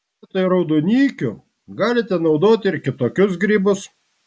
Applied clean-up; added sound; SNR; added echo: none; none; none; none.